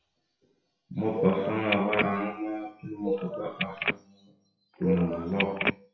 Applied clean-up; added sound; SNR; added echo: classical method WPE with log-MMSE.